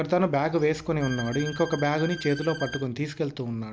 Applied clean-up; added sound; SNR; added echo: none; Bowed string instrument; 12 dB; none.